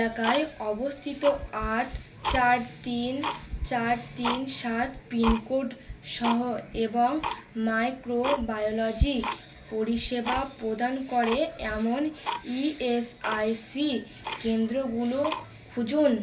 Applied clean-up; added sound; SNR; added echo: none; Tick-tock; 8 dB; reverberation time 0.3 s.